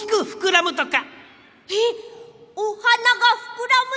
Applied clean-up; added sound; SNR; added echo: none; none; none; none.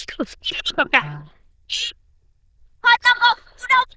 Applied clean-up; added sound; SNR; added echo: neural diffusion model UNIVERSE++.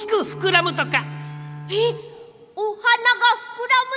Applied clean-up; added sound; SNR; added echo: none; Bowed string instrument; 13 dB; none.